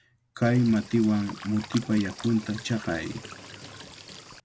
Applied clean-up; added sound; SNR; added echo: none; Cricket / Water; 16 dB; none.